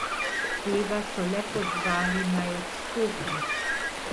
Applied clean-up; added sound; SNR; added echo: none; Stream + Car; 0 dB; none.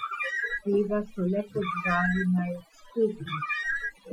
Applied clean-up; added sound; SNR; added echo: classical method Wiener filter.